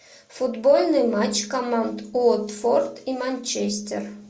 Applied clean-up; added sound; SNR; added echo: none; none; none; none.